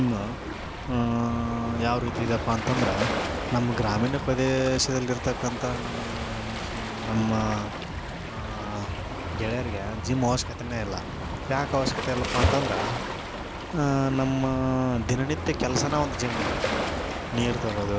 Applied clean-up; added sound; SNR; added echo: none; Waves, surf; 3 dB; none.